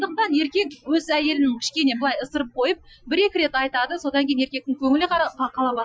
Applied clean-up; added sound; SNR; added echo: classical method Wiener filter.